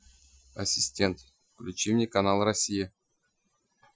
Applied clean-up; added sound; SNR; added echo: classical method Wiener filter.